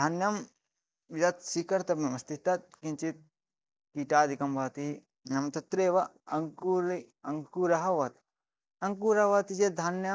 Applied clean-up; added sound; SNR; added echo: none; none; none; none.